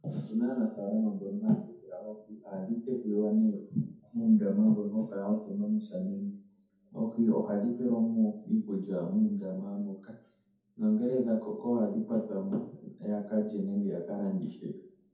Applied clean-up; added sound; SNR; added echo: none; none; none; reverberation time 0.6 s.